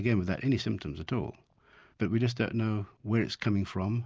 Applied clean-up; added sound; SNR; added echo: none; none; none; none.